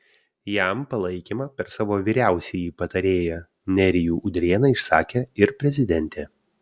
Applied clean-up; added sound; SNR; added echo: none; none; none; none.